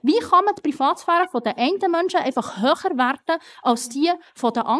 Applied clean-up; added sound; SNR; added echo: neural mask model Resemble Enhance denoiser.